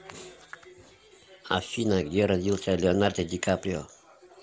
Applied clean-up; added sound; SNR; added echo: none; none; none; none.